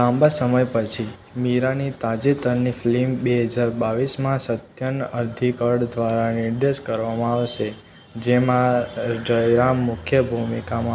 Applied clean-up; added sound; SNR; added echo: none; none; none; none.